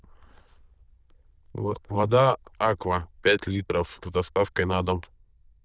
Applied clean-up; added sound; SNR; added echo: neural diffusion model UNIVERSE++.